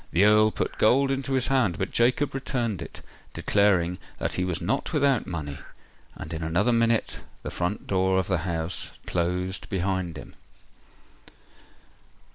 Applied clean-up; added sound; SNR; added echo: none; Breathing; 20 dB; none.